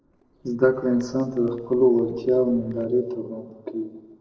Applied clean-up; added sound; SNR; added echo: neural separator model SepFormer DNS4.